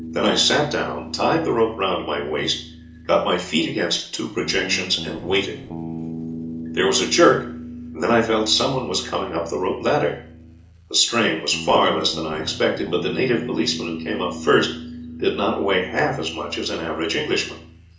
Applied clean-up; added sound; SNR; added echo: none; Guitar; 12 dB; reverberation time 0.7 s.